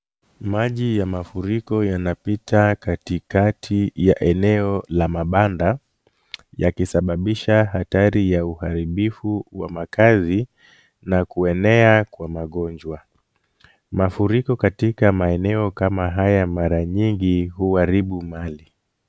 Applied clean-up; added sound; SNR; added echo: none; none; none; none.